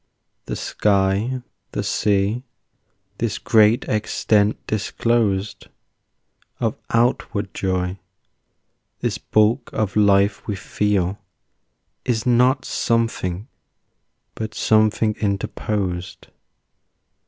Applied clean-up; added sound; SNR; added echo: none; none; none; none.